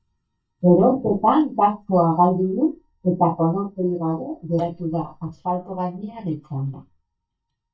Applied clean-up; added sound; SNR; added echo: neural mask model DeepFilterNet 3.